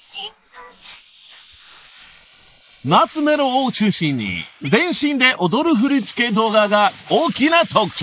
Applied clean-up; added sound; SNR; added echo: neural mask model Resemble Enhance denoiser.